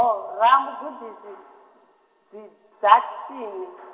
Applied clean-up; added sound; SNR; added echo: none; none; none; reverberation time 1.8 s.